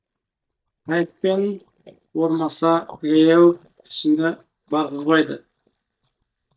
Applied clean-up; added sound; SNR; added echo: neural mask model DeepFilterNet 3.